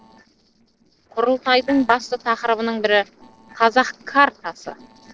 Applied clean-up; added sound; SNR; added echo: neural separator model SepFormer DNS4.